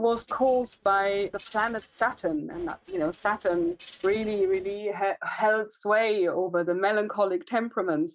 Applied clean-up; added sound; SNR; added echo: neural mask model RNNoise.